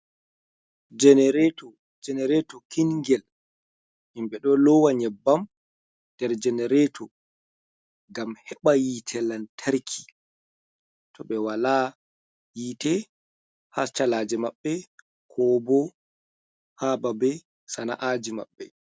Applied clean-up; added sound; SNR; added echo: none; none; none; none.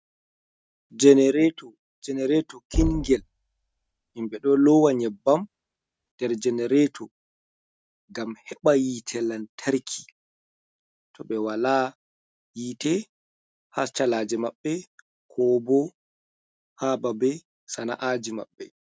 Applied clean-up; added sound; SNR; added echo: neural mask model RNNoise.